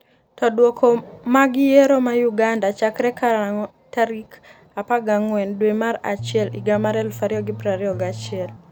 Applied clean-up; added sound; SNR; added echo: none; Bass guitar; 12 dB; none.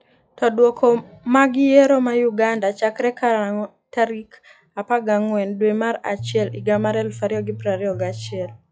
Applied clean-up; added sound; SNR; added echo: classical method log-MMSE.